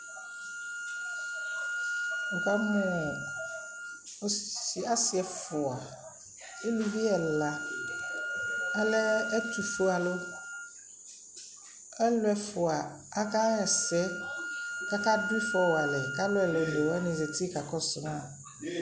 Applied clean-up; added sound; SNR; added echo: none; Wind instrument, woodwind instrument; 6 dB; none.